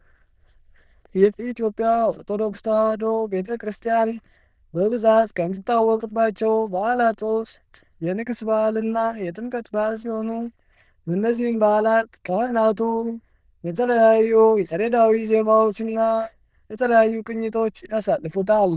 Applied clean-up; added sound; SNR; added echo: neural diffusion model UNIVERSE++.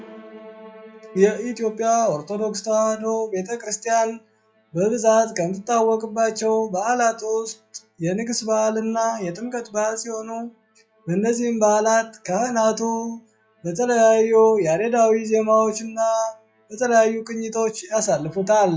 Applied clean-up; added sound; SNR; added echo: classical method log-MMSE.